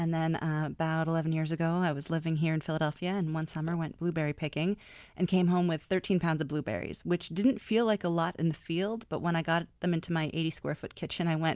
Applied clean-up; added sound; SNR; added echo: none; none; none; none.